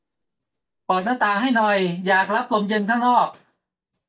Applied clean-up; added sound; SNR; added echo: neural mask model DeepFilterNet 3.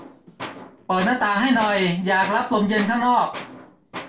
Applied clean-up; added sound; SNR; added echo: none; Tools; 15 dB; reverberation time 0.3 s.